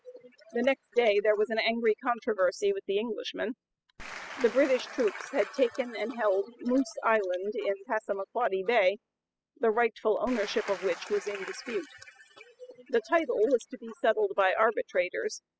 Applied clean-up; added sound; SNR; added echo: classical method spectral subtraction.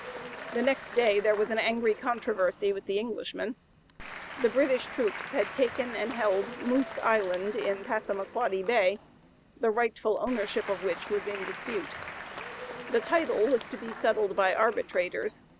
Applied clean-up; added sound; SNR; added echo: none; Applause / Crowd; 13 dB; none.